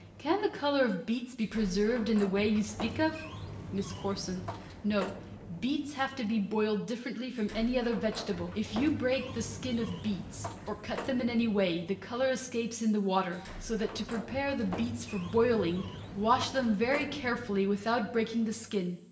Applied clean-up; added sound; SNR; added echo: none; Sliding door; 12 dB; reverberation time 1.0 s.